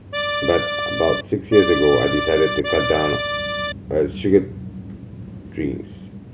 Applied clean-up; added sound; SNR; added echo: none; Accordion; 3 dB; none.